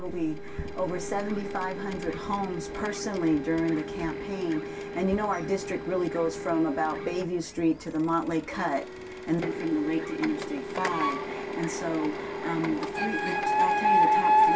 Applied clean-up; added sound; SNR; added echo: none; Printer; 0 dB; reverberation time 0.2 s.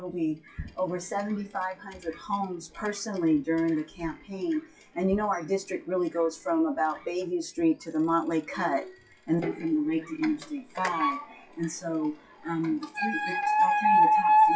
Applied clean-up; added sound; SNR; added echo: classical method WPE with log-MMSE.